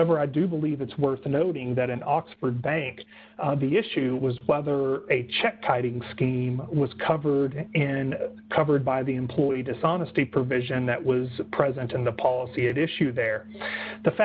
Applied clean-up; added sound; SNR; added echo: none; none; none; none.